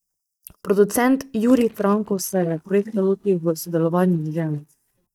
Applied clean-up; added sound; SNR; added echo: neural mask model DeepFilterNet 3.